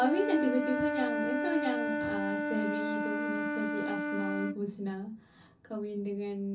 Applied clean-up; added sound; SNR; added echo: none; Wind instrument, woodwind instrument; 0 dB; reverberation time 0.3 s.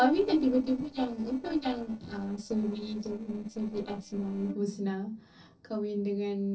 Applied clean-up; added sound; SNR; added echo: neural separator model SepFormer DNS4.